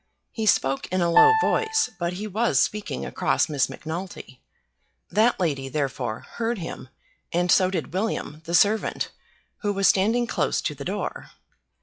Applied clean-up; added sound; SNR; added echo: classical method log-MMSE.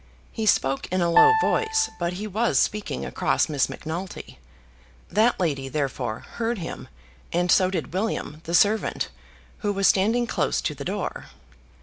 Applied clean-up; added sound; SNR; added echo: none; Piano; -2 dB; none.